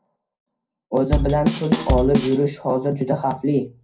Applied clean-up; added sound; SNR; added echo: none; Bass drum / Snare drum / Drum kit; 0 dB; reverberation time 0.2 s.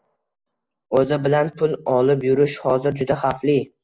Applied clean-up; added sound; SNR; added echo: none; none; none; none.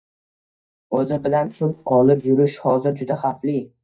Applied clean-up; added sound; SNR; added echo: neural mask model DeepFilterNet 3.